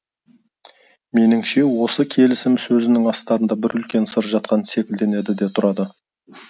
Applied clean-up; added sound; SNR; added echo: none; none; none; none.